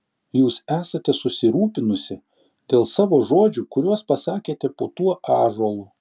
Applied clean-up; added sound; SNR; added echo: none; none; none; none.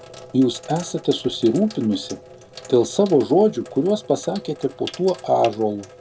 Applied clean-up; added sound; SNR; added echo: none; Sink (filling or washing); 19 dB; none.